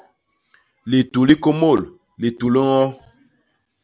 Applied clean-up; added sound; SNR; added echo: none; none; none; none.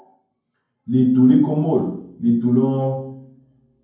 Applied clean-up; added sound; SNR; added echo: none; none; none; reverberation time 0.9 s.